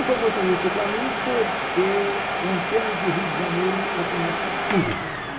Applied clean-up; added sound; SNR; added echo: none; Domestic sounds, home sounds; 0 dB; reverberation time 1.1 s.